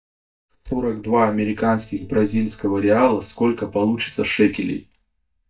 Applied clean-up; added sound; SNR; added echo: neural mask model DeepFilterNet 3.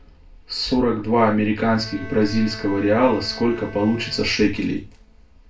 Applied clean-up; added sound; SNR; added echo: none; Bowed string instrument; 20 dB; reverberation time 0.3 s.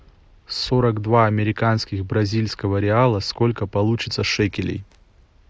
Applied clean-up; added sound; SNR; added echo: none; none; none; none.